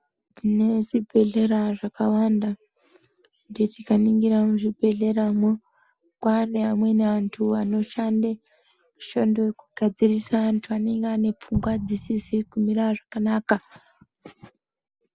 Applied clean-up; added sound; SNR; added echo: none; Explosion; 12 dB; none.